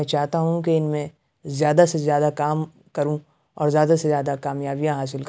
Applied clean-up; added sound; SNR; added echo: none; none; none; none.